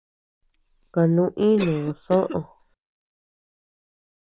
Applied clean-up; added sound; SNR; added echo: none; Cough; 13 dB; none.